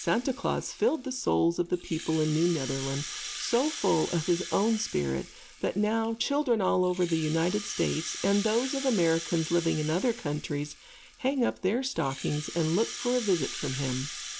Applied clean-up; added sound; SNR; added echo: none; Rattle (instrument); 12 dB; none.